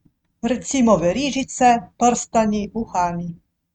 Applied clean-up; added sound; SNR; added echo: neural mask model RNNoise.